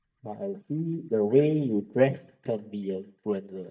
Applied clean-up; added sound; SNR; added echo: neural mask model DeepFilterNet 3.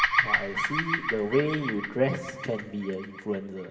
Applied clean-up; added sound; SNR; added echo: none; Bird vocalization, bird call, bird song; 1 dB; reverberation time 2.2 s.